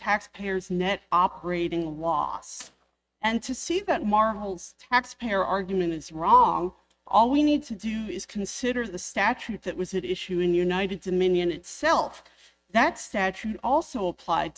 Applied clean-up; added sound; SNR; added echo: neural mask model RNNoise.